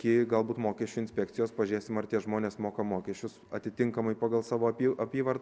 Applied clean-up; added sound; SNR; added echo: none; none; none; none.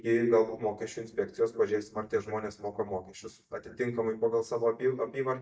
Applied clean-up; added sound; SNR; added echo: neural mask model DeepFilterNet 3.